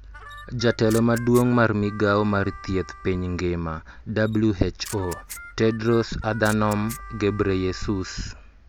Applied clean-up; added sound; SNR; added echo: none; Harmonica + Camera; 18 dB; none.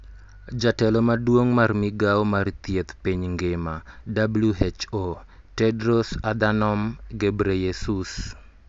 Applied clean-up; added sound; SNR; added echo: none; none; none; none.